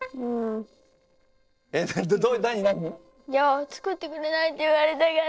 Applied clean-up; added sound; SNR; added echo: neural separator model SepFormer DNS4.